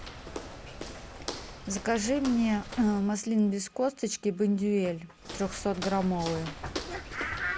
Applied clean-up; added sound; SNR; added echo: none; Walk, footsteps; 12 dB; none.